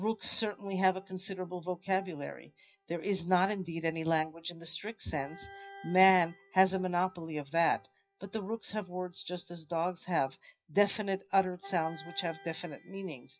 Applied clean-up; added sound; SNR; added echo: classical method WPE with log-MMSE.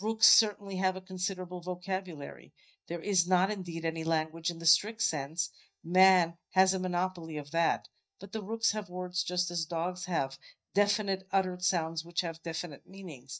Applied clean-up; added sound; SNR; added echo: neural mask model DeepFilterNet 3.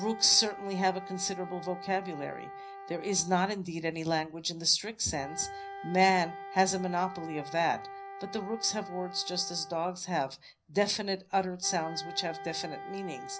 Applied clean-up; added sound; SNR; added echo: none; Wind instrument, woodwind instrument; 12 dB; reverberation time 0.5 s.